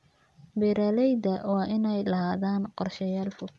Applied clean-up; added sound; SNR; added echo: none; none; none; none.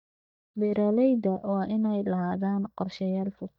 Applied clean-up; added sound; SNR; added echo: neural mask model DeepFilterNet 3.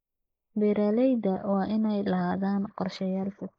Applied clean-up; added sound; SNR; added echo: neural mask model Resemble Enhance denoiser.